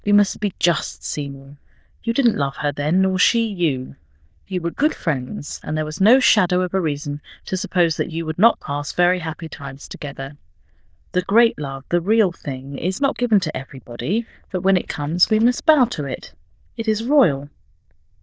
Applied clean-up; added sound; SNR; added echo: neural diffusion model UNIVERSE++.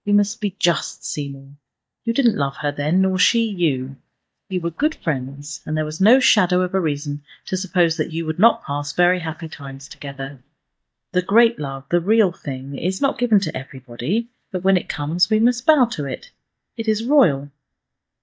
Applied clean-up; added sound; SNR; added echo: neural mask model DeepFilterNet 3.